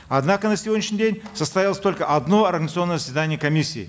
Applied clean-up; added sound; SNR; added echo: none; none; none; none.